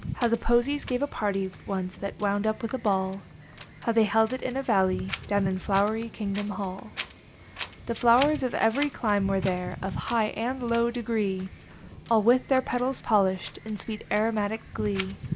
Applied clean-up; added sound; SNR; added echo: none; Wind; 13 dB; none.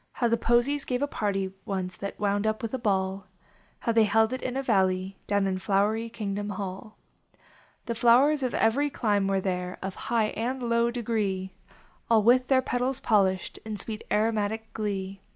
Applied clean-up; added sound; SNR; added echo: none; none; none; none.